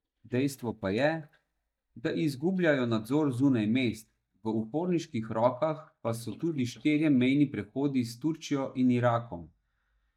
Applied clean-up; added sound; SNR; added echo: neural mask model DeepFilterNet 3.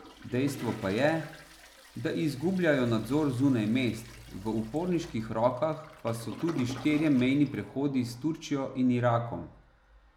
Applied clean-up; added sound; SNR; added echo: none; Toilet flush; 18 dB; none.